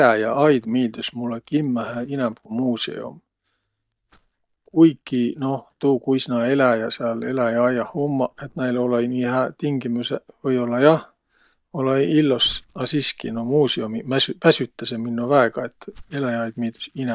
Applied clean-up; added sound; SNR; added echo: neural mask model DeepFilterNet 3.